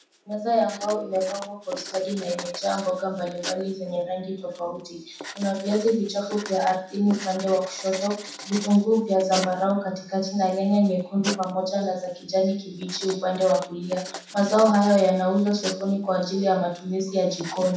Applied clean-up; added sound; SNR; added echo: none; Writing; 15 dB; reverberation time 0.7 s.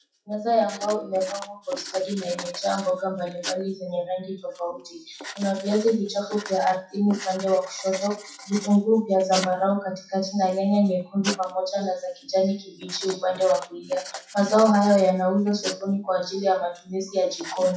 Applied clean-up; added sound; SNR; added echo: classical method WPE with log-MMSE.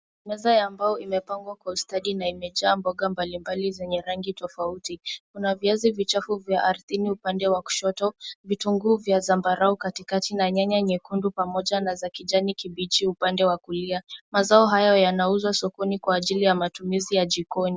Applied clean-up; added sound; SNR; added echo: none; none; none; none.